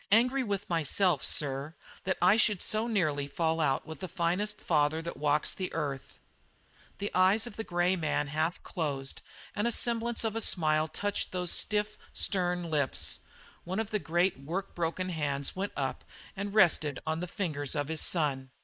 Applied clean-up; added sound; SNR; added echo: neural mask model Resemble Enhance denoiser.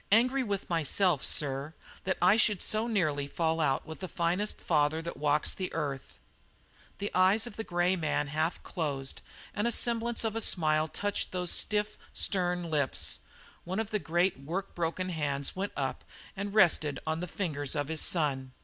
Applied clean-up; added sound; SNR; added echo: none; none; none; none.